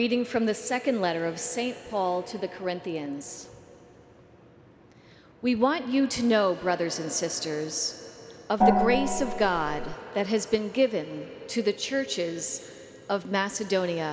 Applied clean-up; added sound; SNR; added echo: none; Gong; -3 dB; none.